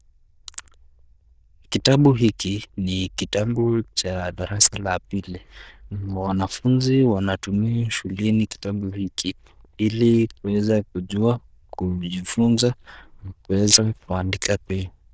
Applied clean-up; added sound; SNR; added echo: neural diffusion model UNIVERSE++.